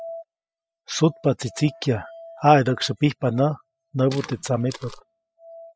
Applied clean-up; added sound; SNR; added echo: classical method spectral subtraction.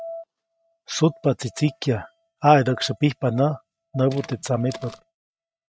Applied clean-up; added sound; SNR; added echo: neural mask model RNNoise.